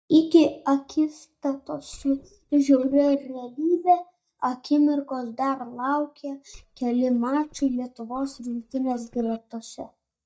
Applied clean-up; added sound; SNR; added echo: neural mask model DeepFilterNet 3.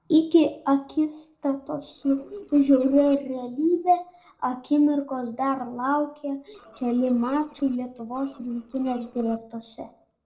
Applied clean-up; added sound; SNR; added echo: neural separator model SepFormer DNS4.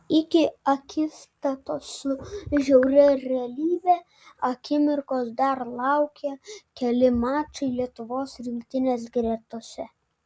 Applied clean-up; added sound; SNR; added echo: none; none; none; none.